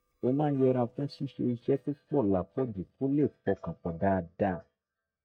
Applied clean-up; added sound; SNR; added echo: neural mask model DeepFilterNet 3.